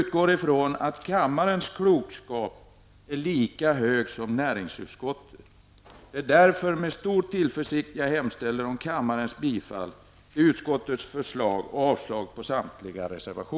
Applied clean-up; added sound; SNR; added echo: none; none; none; none.